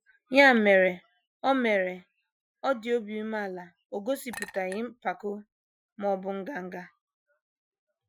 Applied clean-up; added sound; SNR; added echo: classical method Wiener filter.